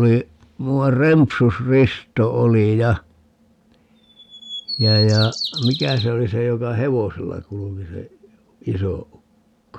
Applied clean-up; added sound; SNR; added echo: none; Bird vocalization, bird call, bird song; 8 dB; none.